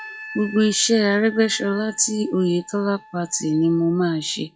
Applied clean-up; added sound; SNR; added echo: classical method log-MMSE.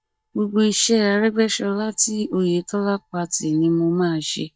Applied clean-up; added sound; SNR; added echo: neural mask model DeepFilterNet 3.